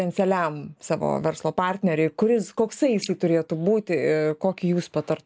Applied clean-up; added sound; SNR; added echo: neural mask model Resemble Enhance denoiser.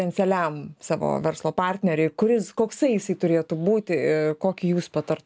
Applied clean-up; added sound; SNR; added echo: none; none; none; none.